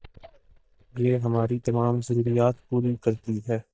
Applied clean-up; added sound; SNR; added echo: neural mask model DeepFilterNet 3.